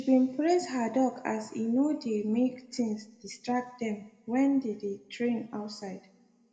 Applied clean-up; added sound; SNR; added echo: none; none; none; reverberation time 0.9 s.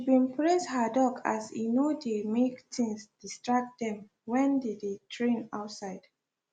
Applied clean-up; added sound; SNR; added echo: none; none; none; none.